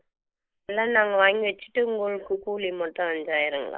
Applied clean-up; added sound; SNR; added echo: neural mask model Resemble Enhance denoiser.